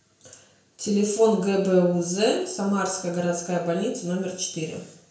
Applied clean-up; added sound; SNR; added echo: none; none; none; reverberation time 0.5 s.